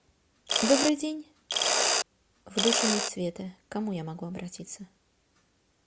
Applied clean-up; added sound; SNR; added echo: none; Mechanisms; -3 dB; none.